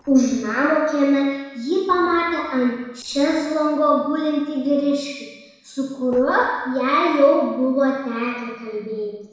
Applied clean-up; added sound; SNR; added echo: neural separator model SepFormer DNS4.